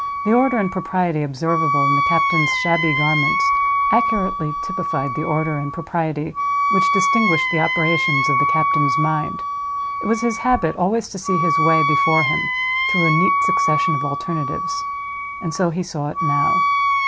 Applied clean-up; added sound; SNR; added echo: none; Wind instrument, woodwind instrument; -2 dB; none.